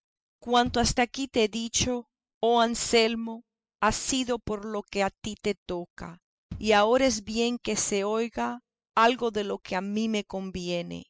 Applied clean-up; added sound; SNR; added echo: classical method spectral subtraction.